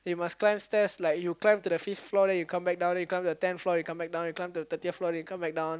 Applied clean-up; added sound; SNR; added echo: none; none; none; none.